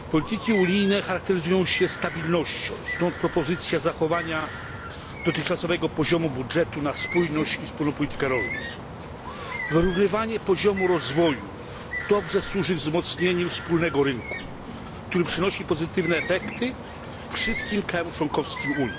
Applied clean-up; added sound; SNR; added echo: none; Bird; 9 dB; none.